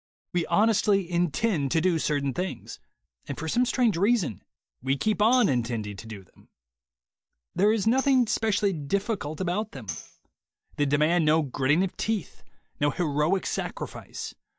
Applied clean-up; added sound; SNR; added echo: neural mask model DeepFilterNet 3.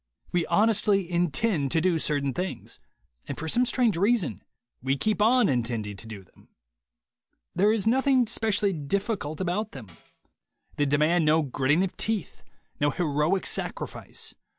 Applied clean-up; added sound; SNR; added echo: none; Tambourine; 17 dB; none.